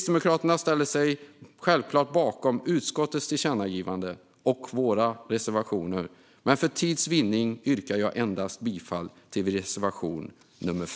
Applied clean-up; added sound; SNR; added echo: none; none; none; none.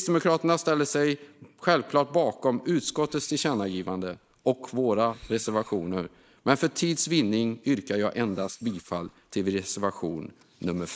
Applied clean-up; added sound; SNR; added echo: neural mask model Resemble Enhance denoiser.